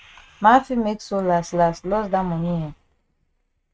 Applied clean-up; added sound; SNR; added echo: neural mask model RNNoise.